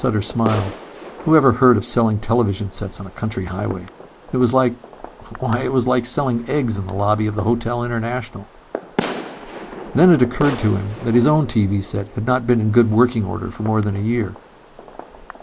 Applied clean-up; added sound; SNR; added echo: none; Fireworks; 15 dB; none.